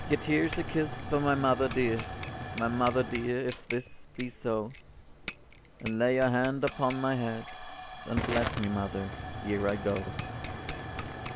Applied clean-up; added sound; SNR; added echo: none; Tick / Hiss / Explosion / Fire + Bicycle bell; 5 dB; none.